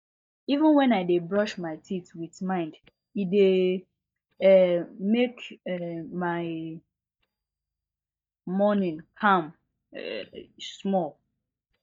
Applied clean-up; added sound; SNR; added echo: neural mask model DeepFilterNet 3.